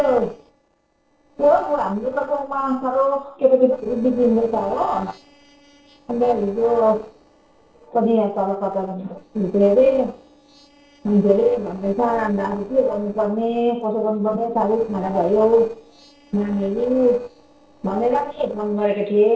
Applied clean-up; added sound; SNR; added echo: neural separator model SepFormer DNS4.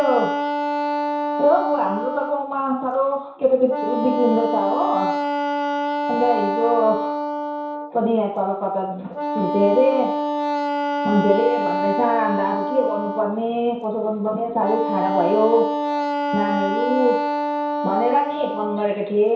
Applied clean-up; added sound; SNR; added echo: none; Wind instrument, woodwind instrument; 2 dB; reverberation time 0.6 s.